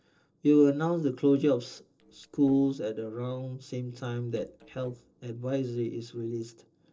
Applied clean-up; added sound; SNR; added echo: neural separator model SepFormer DNS4.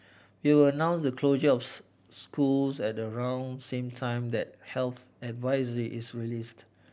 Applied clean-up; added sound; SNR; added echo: none; none; none; none.